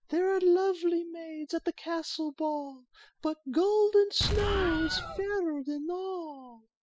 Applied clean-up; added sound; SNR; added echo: classical method spectral subtraction.